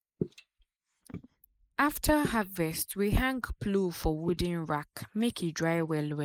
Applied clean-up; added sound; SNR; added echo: neural mask model Resemble Enhance denoiser.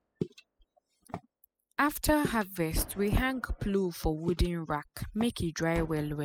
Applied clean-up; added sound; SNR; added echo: classical method spectral subtraction.